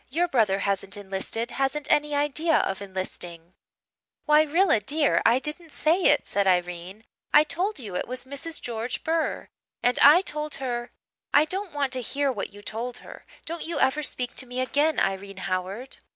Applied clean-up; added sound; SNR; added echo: none; none; none; none.